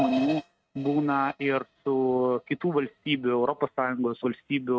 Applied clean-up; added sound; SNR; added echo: neural mask model RNNoise.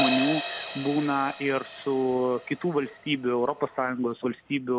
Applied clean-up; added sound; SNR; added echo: none; Crash cymbal; 8 dB; none.